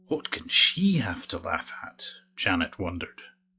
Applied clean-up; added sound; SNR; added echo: classical method log-MMSE.